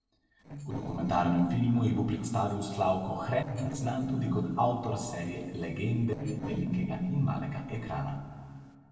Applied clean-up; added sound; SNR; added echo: neural separator model SepFormer DNS4.